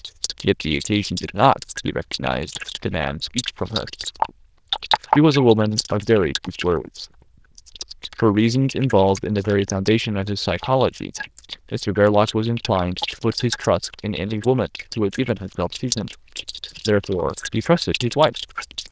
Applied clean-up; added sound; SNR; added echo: neural diffusion model UNIVERSE++.